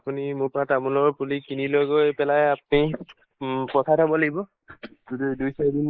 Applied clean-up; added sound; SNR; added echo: neural mask model Resemble Enhance denoiser.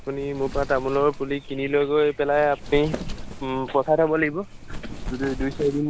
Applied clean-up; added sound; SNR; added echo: none; Wind; 10 dB; none.